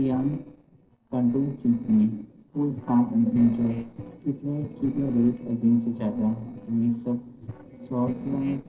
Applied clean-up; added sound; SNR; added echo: neural separator model SepFormer DNS4.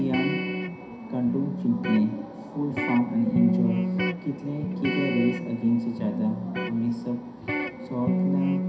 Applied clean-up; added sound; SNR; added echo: none; Electric guitar; 3 dB; reverberation time 0.5 s.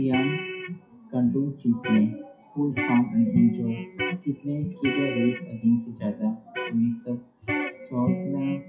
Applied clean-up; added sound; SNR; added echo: classical method WPE with log-MMSE.